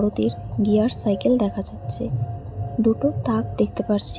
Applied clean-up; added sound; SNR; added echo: none; none; none; none.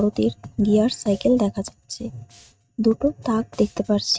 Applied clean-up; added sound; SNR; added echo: neural mask model RNNoise.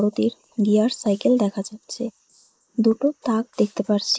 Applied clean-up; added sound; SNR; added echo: neural mask model Resemble Enhance denoiser.